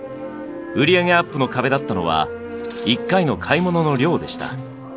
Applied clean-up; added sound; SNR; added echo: none; none; none; none.